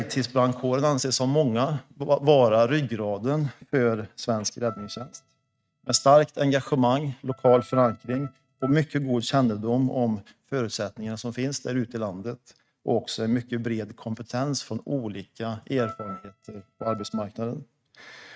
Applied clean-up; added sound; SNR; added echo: neural mask model RNNoise.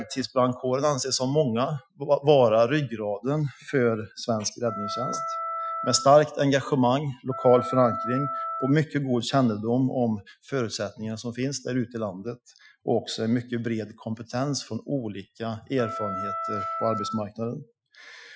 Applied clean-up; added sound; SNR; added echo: classical method Wiener filter.